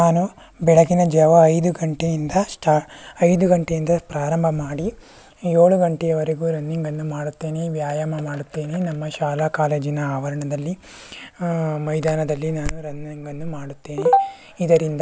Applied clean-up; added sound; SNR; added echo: none; none; none; none.